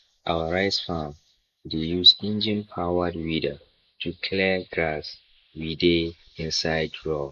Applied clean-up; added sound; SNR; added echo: neural mask model Resemble Enhance denoiser.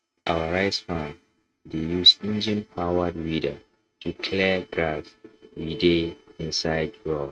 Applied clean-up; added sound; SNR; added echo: neural mask model RNNoise.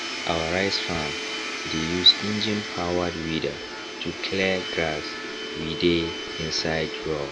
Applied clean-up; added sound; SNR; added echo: none; Domestic sounds, home sounds; 5 dB; none.